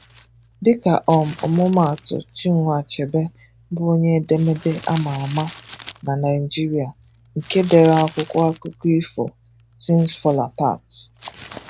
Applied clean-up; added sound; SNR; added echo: none; Crumpling, crinkling; 20 dB; none.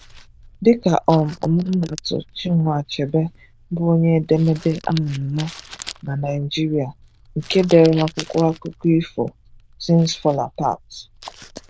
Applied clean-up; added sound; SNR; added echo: neural diffusion model UNIVERSE++.